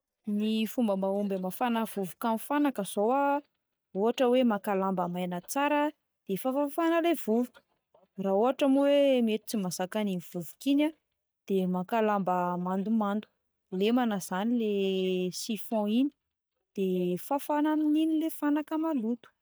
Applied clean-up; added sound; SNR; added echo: neural mask model DeepFilterNet 3.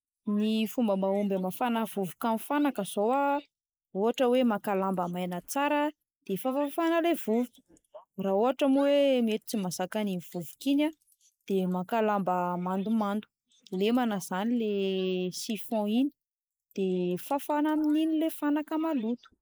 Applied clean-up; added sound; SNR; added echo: neural mask model Resemble Enhance denoiser.